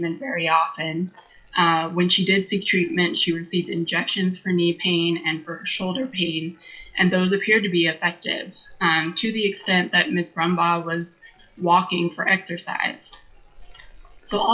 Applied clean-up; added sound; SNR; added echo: classical method WPE with log-MMSE.